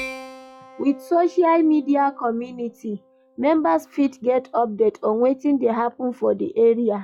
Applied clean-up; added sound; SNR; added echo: classical method log-MMSE.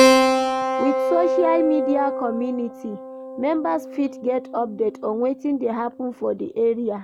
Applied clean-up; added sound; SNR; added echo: none; Keyboard (musical); 0 dB; none.